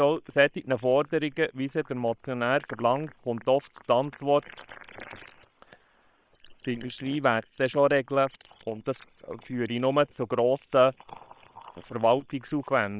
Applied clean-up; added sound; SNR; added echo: neural separator model SepFormer WHAM!.